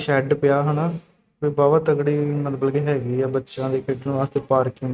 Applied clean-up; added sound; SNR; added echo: neural mask model RNNoise.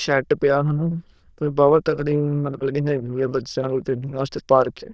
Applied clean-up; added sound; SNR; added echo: neural diffusion model UNIVERSE++.